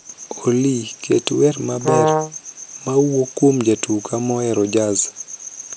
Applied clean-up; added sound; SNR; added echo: none; Brass instrument; -1 dB; none.